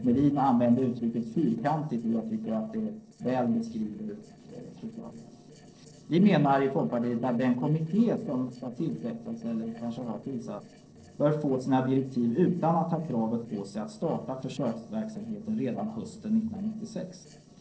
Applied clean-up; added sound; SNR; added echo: neural separator model SepFormer DNS4.